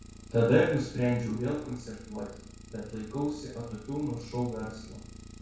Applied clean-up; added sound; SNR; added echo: none; Idling; 16 dB; reverberation time 0.6 s.